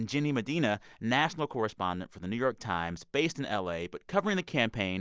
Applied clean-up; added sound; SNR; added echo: none; none; none; none.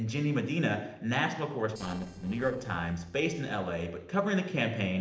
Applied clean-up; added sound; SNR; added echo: neural separator model SepFormer DNS4.